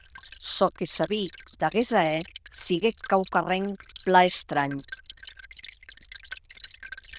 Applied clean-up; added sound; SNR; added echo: neural diffusion model UNIVERSE++.